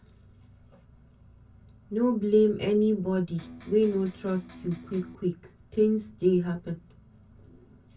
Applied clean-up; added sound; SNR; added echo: none; Electric guitar; 19 dB; reverberation time 0.1 s.